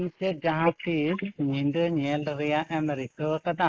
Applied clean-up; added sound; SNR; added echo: neural mask model Resemble Enhance denoiser.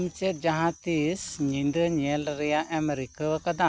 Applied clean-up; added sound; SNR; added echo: none; none; none; none.